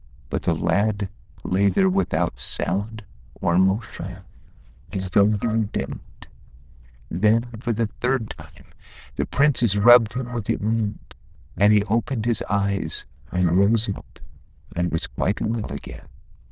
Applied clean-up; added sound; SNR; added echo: neural diffusion model UNIVERSE++.